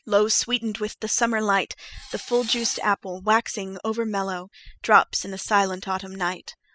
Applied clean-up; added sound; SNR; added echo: classical method spectral subtraction.